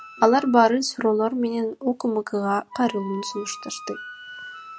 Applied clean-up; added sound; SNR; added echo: none; Wind instrument, woodwind instrument; 18 dB; none.